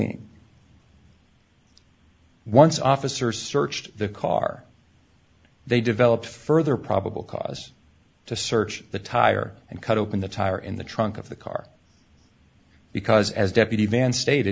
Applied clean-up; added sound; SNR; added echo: none; none; none; none.